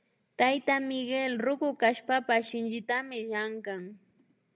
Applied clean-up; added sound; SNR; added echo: none; none; none; none.